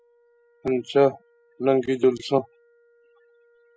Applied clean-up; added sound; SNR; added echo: classical method spectral subtraction.